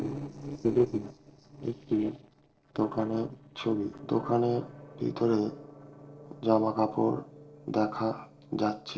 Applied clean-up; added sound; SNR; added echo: neural separator model SepFormer DNS4.